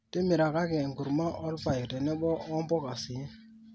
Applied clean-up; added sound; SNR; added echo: none; none; none; none.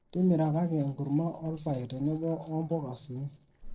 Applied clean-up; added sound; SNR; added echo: neural separator model SepFormer DNS4.